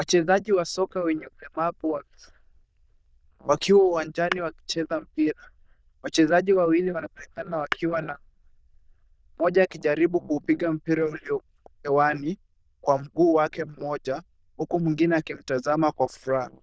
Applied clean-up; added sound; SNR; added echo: neural diffusion model UNIVERSE++.